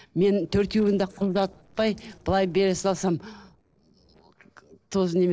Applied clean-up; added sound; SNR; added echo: neural separator model SepFormer DNS4.